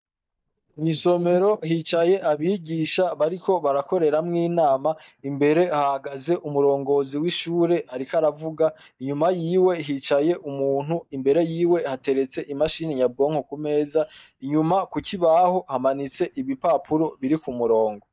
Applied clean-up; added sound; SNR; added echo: neural mask model DeepFilterNet 3.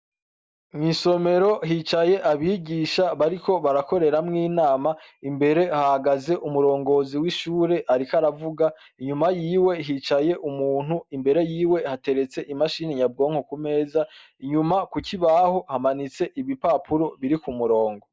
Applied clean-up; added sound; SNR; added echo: none; none; none; none.